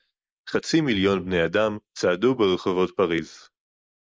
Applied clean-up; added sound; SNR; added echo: neural mask model Resemble Enhance denoiser.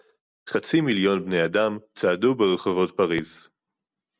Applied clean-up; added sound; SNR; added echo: none; none; none; none.